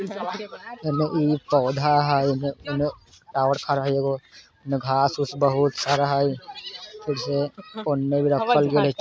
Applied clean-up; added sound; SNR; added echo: none; none; none; none.